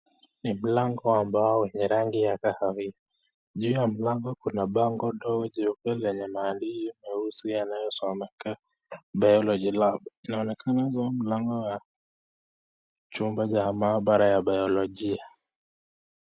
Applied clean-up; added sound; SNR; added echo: none; none; none; none.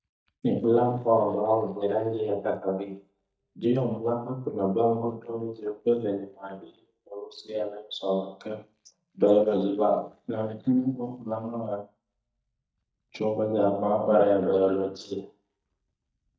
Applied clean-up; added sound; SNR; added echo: neural mask model DeepFilterNet 3.